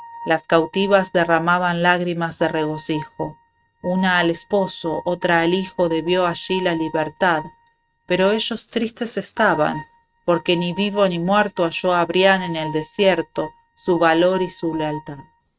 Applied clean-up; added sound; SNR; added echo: neural mask model RNNoise.